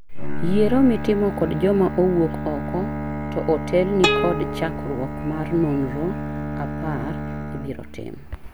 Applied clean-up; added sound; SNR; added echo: none; Plucked string instrument + Bowed string instrument; 5 dB; none.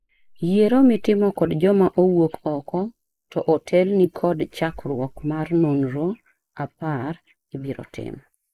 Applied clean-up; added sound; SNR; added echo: neural mask model Resemble Enhance denoiser.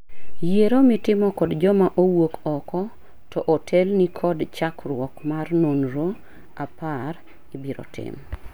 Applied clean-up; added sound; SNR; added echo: none; none; none; none.